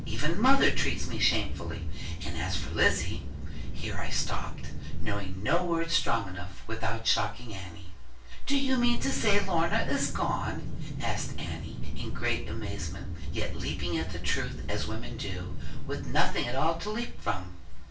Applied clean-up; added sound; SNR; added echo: none; Aircraft; 12 dB; reverberation time 0.3 s.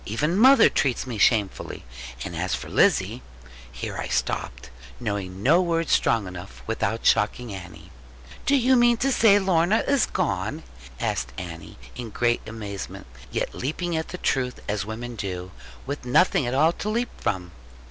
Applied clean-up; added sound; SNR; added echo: none; none; none; none.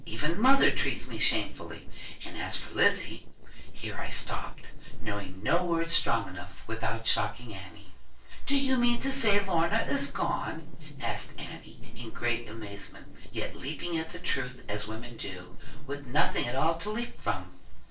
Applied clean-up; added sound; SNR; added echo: neural separator model SepFormer DNS4.